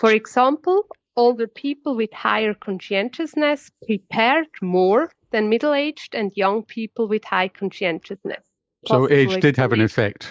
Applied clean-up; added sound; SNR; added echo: neural mask model Resemble Enhance denoiser.